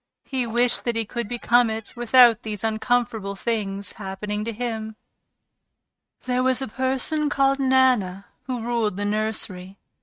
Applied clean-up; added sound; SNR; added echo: neural mask model RNNoise.